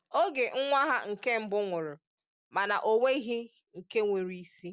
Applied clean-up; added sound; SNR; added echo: none; none; none; none.